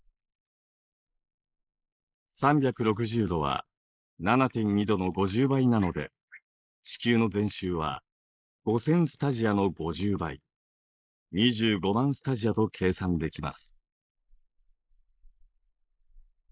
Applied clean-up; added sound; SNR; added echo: neural mask model Resemble Enhance denoiser.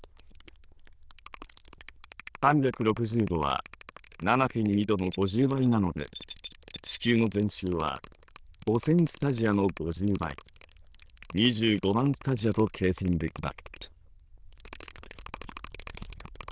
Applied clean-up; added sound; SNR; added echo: neural diffusion model UNIVERSE++.